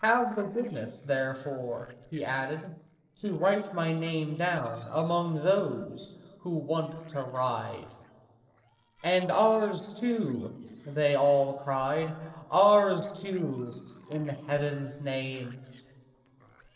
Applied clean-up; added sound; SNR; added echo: neural separator model SepFormer DNS4.